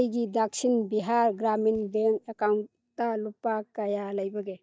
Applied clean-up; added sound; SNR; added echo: neural mask model DeepFilterNet 3.